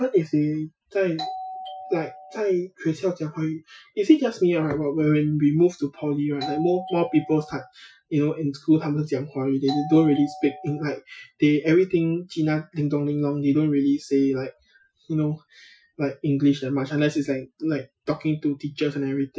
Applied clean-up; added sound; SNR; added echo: classical method Wiener filter.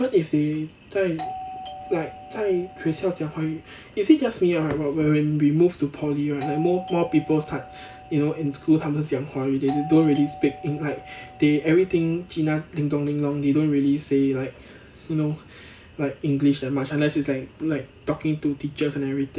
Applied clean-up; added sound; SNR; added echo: none; Doorbell; 15 dB; none.